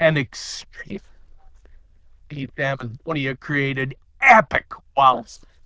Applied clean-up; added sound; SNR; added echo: neural diffusion model UNIVERSE++.